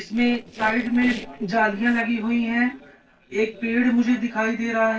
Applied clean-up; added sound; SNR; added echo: neural separator model SepFormer DNS4.